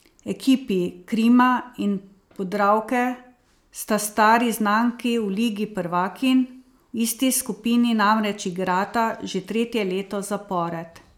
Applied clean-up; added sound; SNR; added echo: none; none; none; none.